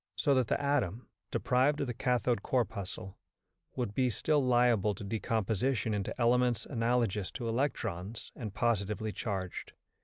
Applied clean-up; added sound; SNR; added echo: none; none; none; none.